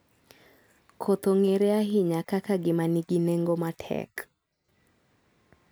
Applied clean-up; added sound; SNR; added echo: none; none; none; none.